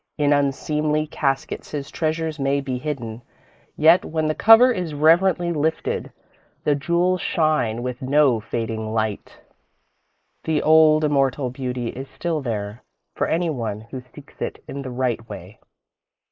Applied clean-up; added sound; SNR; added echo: neural mask model Resemble Enhance denoiser.